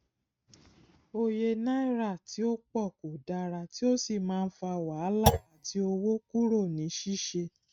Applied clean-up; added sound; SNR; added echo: neural mask model RNNoise.